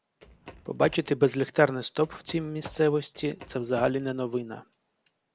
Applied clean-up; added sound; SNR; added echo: none; Run; 19 dB; none.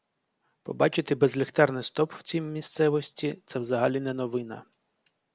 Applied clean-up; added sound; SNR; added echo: none; none; none; none.